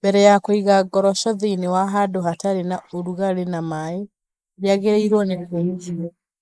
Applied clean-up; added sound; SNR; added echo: neural mask model Resemble Enhance denoiser.